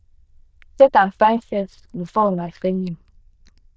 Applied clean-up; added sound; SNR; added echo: neural diffusion model UNIVERSE++.